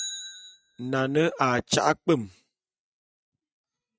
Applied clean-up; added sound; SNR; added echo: neural mask model RNNoise.